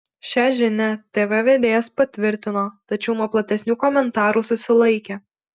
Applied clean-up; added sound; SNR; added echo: none; none; none; none.